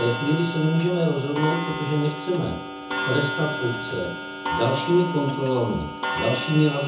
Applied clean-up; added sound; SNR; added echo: none; Clock; 6 dB; reverberation time 0.5 s.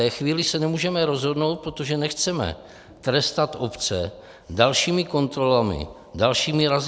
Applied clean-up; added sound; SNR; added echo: none; none; none; none.